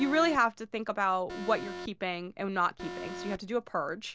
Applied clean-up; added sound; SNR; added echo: none; Alarm; 13 dB; none.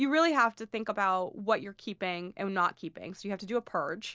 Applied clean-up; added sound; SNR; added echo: none; none; none; none.